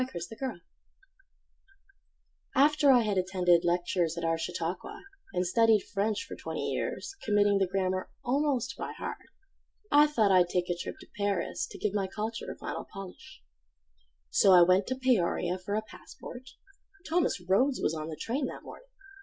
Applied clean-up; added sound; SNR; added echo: none; none; none; none.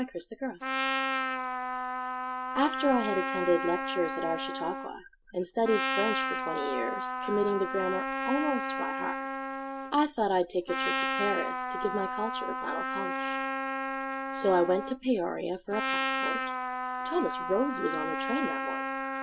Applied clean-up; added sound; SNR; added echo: none; Trumpet; 1 dB; none.